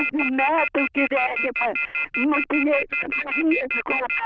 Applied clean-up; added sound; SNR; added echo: neural diffusion model UNIVERSE++.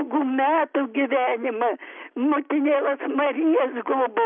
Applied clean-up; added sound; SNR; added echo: none; none; none; none.